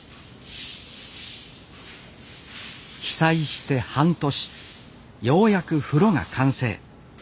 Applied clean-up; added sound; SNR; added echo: none; none; none; none.